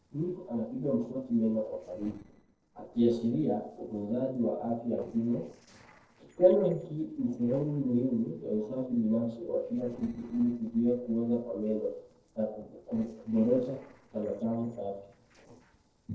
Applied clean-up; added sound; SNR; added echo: neural separator model SepFormer DNS4.